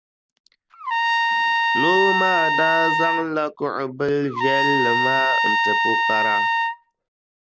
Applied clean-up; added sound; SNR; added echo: none; Trumpet; -5 dB; none.